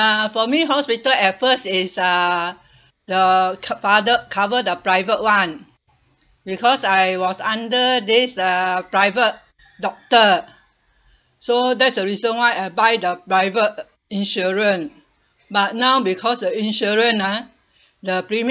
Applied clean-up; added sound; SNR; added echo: none; none; none; none.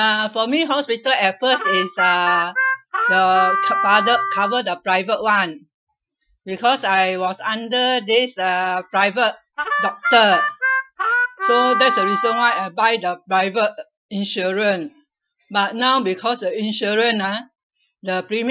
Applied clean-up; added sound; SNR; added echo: classical method Wiener filter.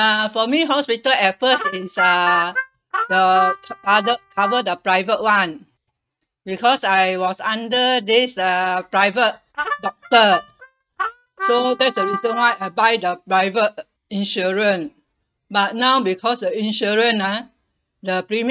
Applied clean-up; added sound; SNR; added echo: neural mask model RNNoise.